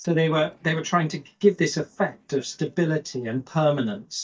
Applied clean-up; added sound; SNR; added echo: neural mask model DeepFilterNet 3.